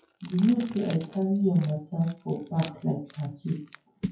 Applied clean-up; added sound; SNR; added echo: classical method WPE with log-MMSE.